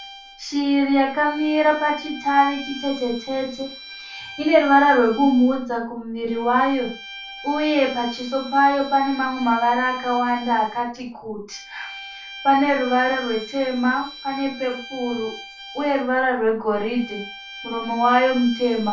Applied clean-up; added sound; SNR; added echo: none; Bowed string instrument; 16 dB; reverberation time 0.3 s.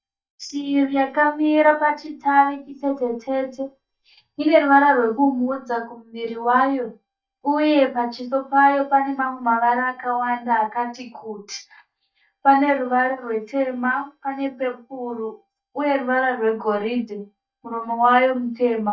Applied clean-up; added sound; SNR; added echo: neural mask model DeepFilterNet 3.